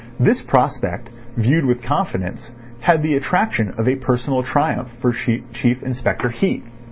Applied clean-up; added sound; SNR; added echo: none; none; none; none.